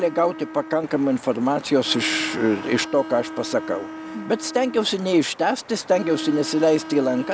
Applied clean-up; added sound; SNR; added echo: none; Bowed string instrument; 13 dB; none.